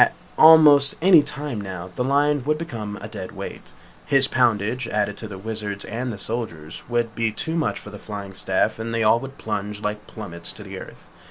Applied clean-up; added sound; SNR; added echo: none; none; none; none.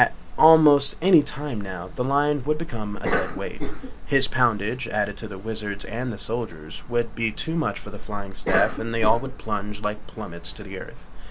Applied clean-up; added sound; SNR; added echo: none; Cough; 3 dB; none.